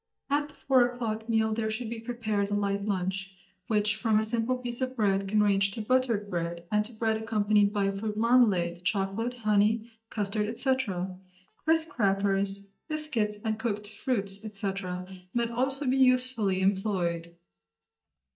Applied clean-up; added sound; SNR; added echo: neural mask model DeepFilterNet 3.